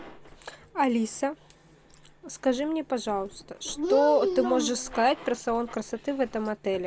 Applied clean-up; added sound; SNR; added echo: none; none; none; none.